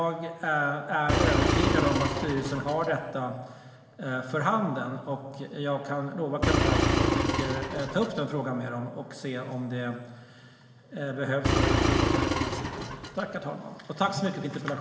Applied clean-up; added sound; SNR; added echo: none; Engine; -4 dB; reverberation time 3.0 s.